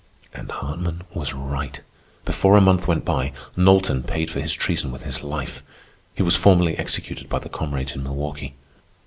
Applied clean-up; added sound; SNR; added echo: none; none; none; none.